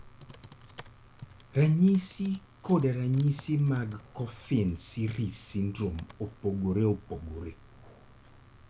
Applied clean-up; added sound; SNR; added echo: none; Computer keyboard; 20 dB; none.